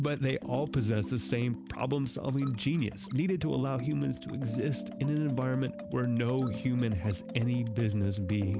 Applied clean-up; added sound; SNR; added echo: none; none; none; none.